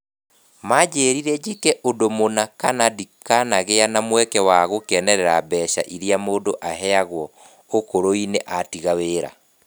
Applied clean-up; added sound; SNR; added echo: none; none; none; none.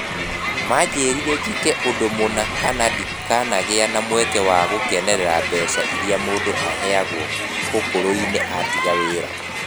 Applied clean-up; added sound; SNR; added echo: none; Crowd; 2 dB; none.